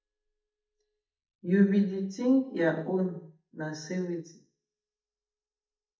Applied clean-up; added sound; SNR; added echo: neural mask model DeepFilterNet 3.